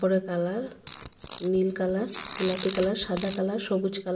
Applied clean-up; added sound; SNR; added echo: none; Fart; 9 dB; reverberation time 0.7 s.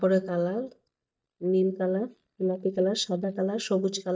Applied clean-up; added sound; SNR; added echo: neural mask model DeepFilterNet 3.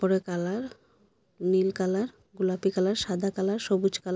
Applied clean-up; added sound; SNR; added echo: none; none; none; none.